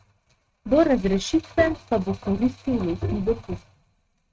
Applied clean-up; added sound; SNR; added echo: neural mask model RNNoise.